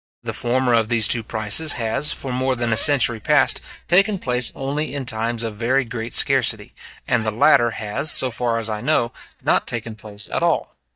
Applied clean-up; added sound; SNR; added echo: neural mask model DeepFilterNet 3.